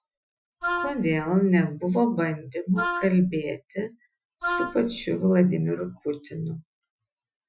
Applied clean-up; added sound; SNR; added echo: classical method Wiener filter.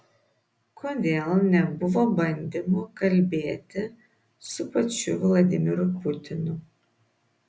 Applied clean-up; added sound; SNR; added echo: none; none; none; none.